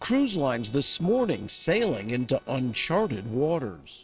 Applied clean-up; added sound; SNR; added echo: neural separator model SepFormer DNS4.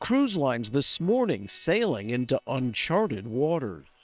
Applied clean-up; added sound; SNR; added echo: neural separator model SepFormer WHAM!.